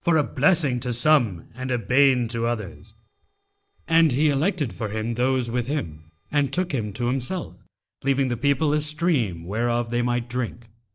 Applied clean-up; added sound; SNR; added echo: neural separator model SepFormer DNS4.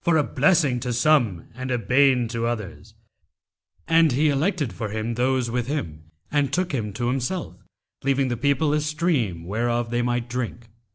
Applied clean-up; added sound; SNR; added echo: none; none; none; none.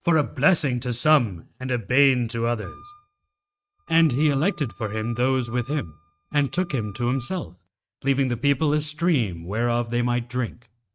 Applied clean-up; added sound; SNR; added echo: neural mask model RNNoise.